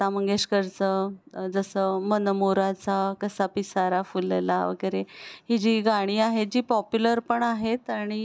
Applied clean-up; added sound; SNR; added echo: none; none; none; none.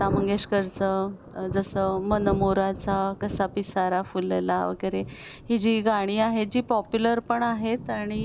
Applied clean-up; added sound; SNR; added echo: none; Thunder; 11 dB; none.